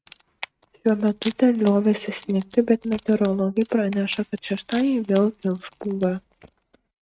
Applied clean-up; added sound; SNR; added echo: neural mask model RNNoise.